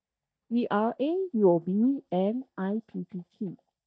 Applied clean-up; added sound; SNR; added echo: neural mask model DeepFilterNet 3.